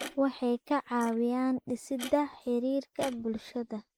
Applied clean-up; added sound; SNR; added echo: neural mask model Resemble Enhance denoiser.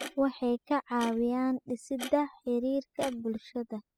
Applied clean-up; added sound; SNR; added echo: classical method spectral subtraction.